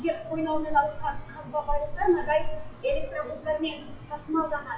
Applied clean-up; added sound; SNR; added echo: classical method WPE with log-MMSE.